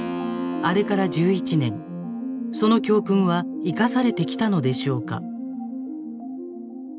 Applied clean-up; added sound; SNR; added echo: none; Keyboard (musical); 16 dB; none.